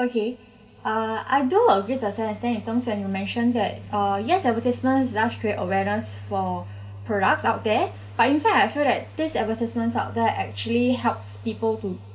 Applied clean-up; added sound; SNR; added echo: none; none; none; none.